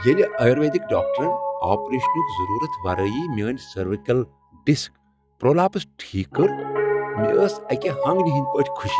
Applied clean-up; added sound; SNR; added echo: classical method log-MMSE.